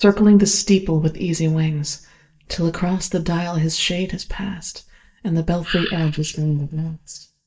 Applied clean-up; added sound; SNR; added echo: neural mask model DeepFilterNet 3.